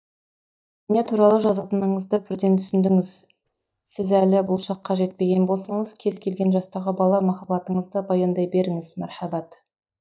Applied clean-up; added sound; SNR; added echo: neural mask model DeepFilterNet 3.